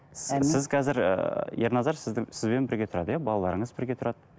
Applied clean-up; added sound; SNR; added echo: none; none; none; none.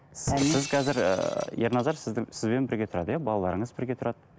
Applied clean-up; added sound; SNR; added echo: none; Shatter; 12 dB; none.